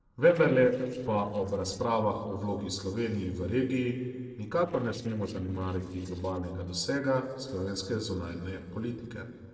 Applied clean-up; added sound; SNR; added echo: neural separator model SepFormer DNS4.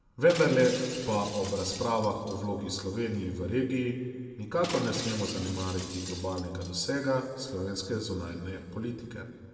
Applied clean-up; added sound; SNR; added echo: none; Shatter; 12 dB; reverberation time 1.8 s.